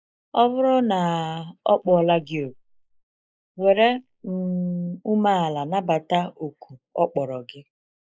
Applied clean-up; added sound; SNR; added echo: neural mask model Resemble Enhance denoiser.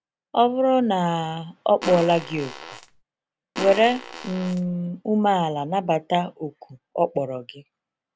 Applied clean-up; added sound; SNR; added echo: none; Fart; 11 dB; none.